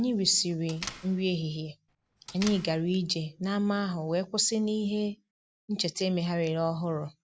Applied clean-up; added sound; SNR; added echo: none; Door; 15 dB; none.